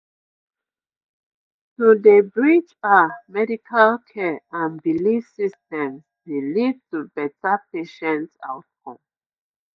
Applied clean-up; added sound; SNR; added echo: neural mask model DeepFilterNet 3.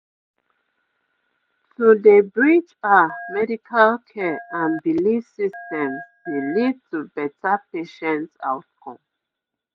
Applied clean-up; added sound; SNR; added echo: neural mask model RNNoise.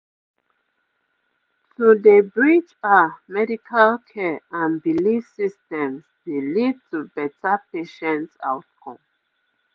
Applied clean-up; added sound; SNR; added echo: none; none; none; none.